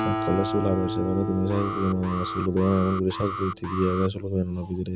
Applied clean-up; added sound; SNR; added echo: none; Acoustic guitar + Alarm; 6 dB; none.